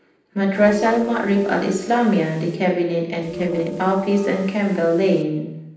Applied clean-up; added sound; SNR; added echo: neural separator model SepFormer DNS4.